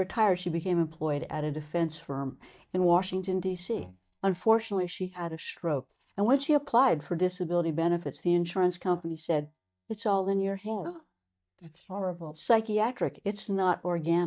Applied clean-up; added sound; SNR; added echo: neural mask model DeepFilterNet 3.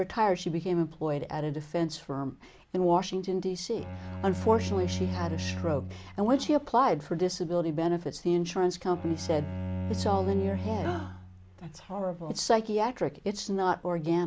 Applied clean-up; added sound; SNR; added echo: none; Bowed string instrument; 7 dB; none.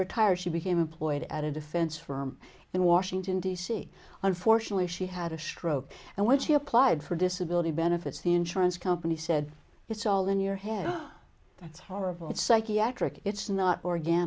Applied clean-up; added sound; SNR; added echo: none; none; none; none.